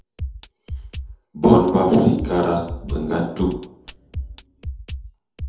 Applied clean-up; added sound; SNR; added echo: none; Drum kit; 11 dB; reverberation time 2.1 s.